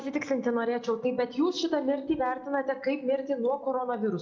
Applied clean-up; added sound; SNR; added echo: none; none; none; none.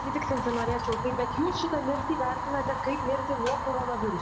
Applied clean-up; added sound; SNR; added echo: none; Fire; 1 dB; none.